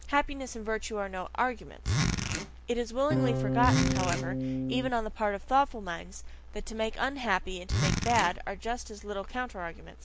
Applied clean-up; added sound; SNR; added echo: none; Electric guitar / Strum + Zipper (clothing); -2 dB; none.